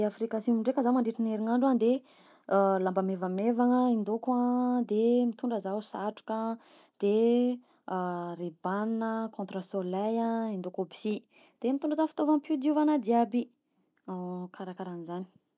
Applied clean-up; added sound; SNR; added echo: none; none; none; none.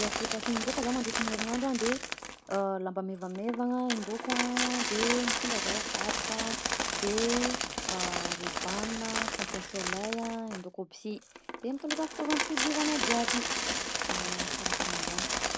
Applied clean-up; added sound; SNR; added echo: none; Coin (dropping); -4 dB; none.